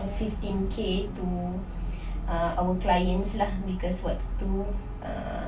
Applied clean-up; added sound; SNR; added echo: none; Bus; 16 dB; reverberation time 0.2 s.